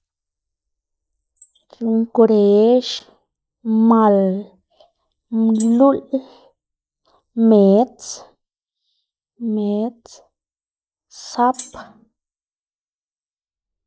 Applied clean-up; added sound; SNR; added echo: neural mask model Resemble Enhance denoiser.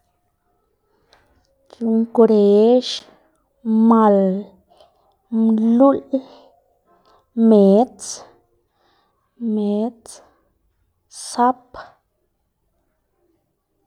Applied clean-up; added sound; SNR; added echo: none; none; none; none.